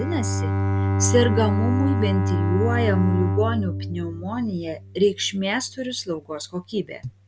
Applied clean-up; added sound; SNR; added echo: none; Bowed string instrument; 0 dB; none.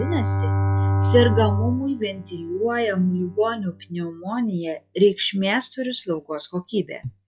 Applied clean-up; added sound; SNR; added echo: classical method log-MMSE.